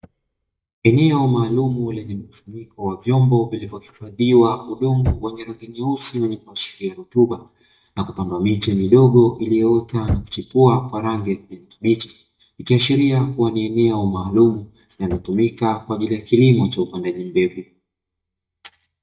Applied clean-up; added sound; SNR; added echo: neural mask model DeepFilterNet 3.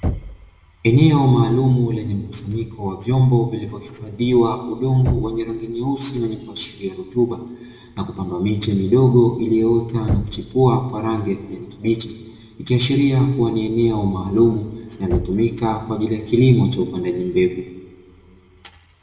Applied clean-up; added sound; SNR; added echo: none; Knock; 15 dB; reverberation time 1.6 s.